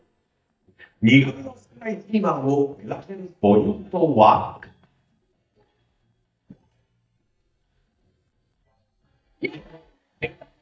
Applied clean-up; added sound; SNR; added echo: neural mask model DeepFilterNet 3.